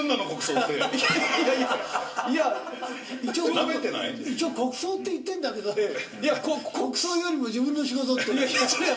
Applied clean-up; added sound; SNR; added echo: none; Snare drum; 18 dB; reverberation time 0.2 s.